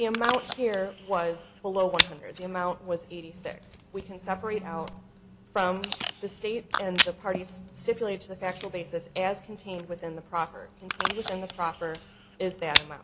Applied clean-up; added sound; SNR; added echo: none; Packing tape, duct tape / Tearing; 3 dB; none.